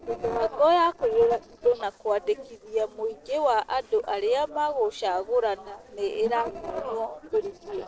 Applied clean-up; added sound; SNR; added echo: neural separator model SepFormer DNS4.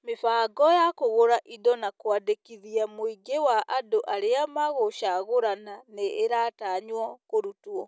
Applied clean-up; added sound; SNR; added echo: none; none; none; none.